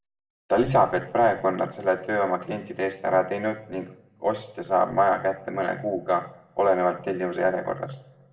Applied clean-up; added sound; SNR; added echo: none; none; none; reverberation time 0.7 s.